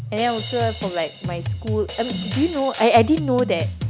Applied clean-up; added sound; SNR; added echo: none; Drum kit; 6 dB; none.